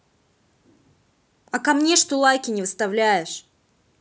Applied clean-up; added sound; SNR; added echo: none; none; none; none.